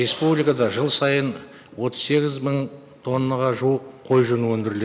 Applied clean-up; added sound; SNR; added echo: none; none; none; none.